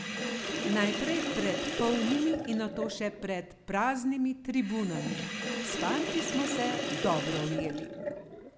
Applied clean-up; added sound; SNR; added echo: none; Sink (filling or washing); 3 dB; none.